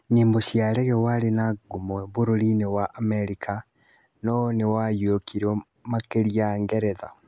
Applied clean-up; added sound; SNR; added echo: none; none; none; none.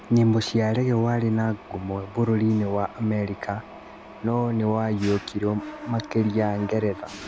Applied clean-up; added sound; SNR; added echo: none; Mechanisms; 17 dB; none.